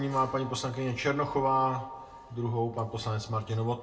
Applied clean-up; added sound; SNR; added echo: none; none; none; reverberation time 0.2 s.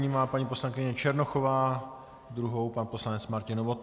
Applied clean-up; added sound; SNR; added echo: none; none; none; none.